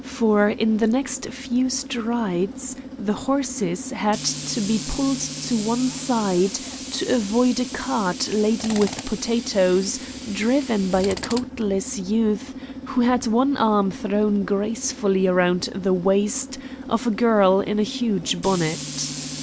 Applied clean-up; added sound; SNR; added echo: none; Tools; 11 dB; none.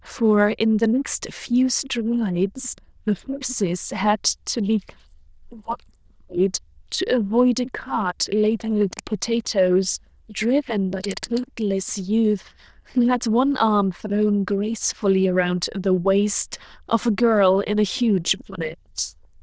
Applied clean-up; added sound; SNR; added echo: neural diffusion model UNIVERSE++.